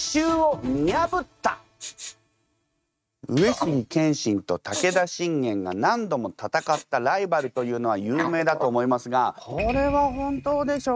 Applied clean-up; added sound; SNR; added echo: neural mask model RNNoise.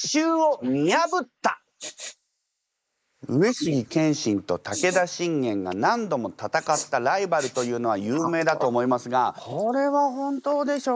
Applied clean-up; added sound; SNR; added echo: neural mask model Resemble Enhance denoiser.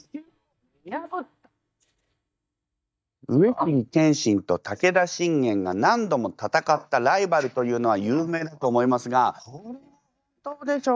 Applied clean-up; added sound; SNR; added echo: neural mask model DeepFilterNet 3.